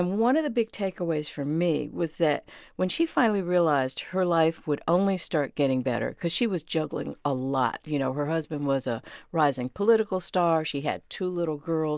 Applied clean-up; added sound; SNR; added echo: none; none; none; none.